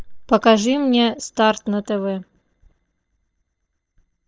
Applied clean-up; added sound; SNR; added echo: neural mask model DeepFilterNet 3.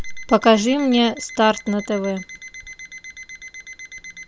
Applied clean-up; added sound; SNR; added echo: none; Alarm; 17 dB; none.